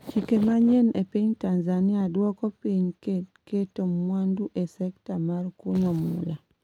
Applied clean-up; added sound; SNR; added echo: none; none; none; none.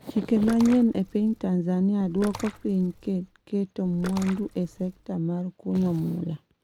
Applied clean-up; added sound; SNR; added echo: none; Splash, splatter; 18 dB; none.